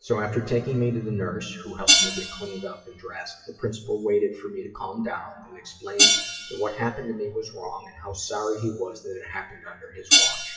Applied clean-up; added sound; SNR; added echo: classical method WPE with log-MMSE.